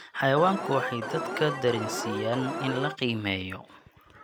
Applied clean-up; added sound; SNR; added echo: none; Alarm; 5 dB; none.